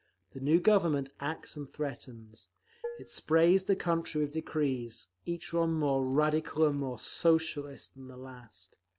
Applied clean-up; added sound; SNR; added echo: none; Dishes, pots, and pans; 12 dB; none.